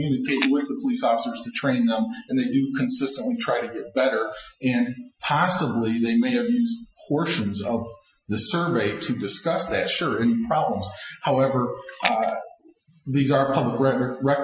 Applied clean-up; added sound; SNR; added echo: classical method Wiener filter.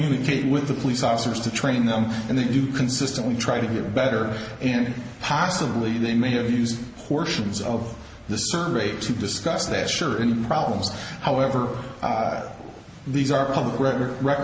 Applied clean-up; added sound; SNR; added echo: none; none; none; none.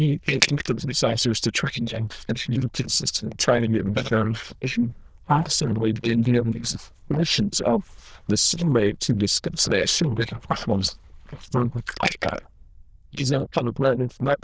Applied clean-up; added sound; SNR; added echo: neural diffusion model UNIVERSE++.